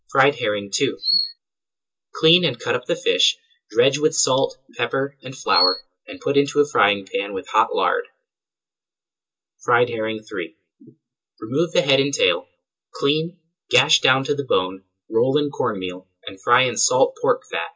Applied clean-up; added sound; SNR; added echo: none; Chirp, tweet; 5 dB; reverberation time 0.2 s.